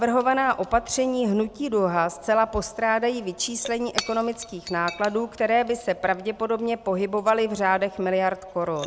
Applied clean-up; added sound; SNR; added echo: none; Shatter / Crushing; 18 dB; none.